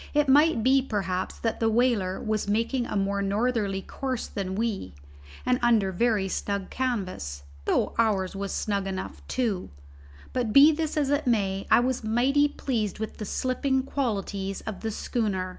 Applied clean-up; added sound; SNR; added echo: none; none; none; none.